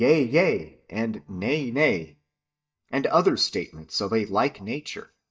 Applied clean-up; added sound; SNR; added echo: neural mask model DeepFilterNet 3.